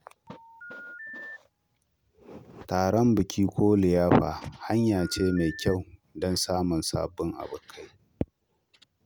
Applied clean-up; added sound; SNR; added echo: none; Telephone; 17 dB; none.